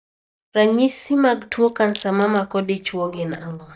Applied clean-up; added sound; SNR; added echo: neural mask model DeepFilterNet 3.